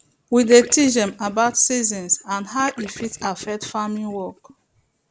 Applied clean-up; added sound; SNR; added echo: none; Gurgling / Liquid; 19 dB; none.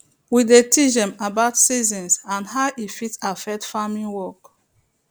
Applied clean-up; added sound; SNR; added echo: none; none; none; none.